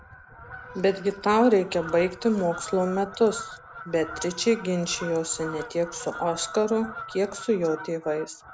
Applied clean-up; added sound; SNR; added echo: none; Fowl; 14 dB; none.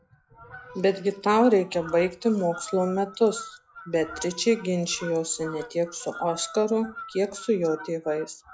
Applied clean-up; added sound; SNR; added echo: classical method log-MMSE.